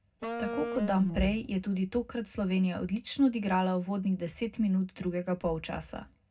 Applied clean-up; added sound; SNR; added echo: none; Wind instrument, woodwind instrument; 7 dB; reverberation time 0.3 s.